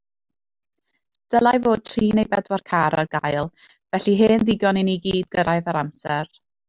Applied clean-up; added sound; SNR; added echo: none; none; none; none.